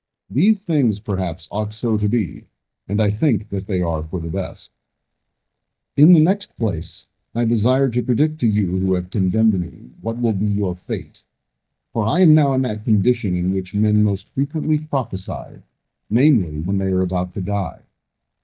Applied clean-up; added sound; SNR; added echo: neural mask model DeepFilterNet 3.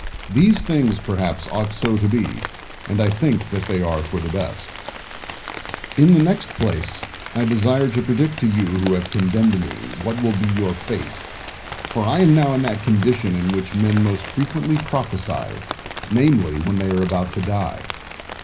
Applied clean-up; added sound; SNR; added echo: none; Rain; 13 dB; reverberation time 0.4 s.